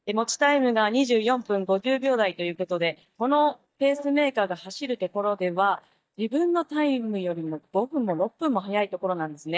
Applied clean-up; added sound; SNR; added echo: neural mask model DeepFilterNet 3.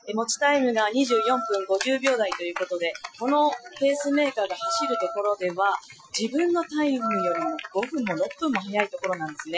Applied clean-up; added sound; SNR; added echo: classical method Wiener filter.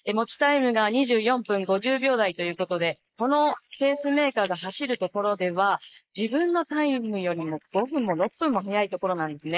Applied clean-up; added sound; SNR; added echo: neural mask model Resemble Enhance denoiser.